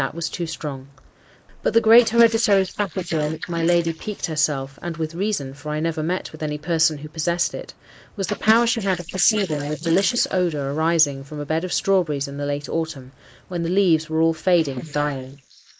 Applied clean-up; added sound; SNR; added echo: neural mask model Resemble Enhance denoiser.